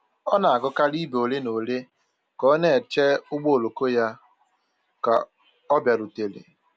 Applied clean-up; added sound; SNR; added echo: none; none; none; none.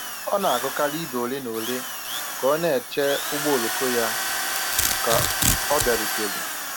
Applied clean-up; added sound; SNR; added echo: none; Drill + Domestic sounds, home sounds; 0 dB; none.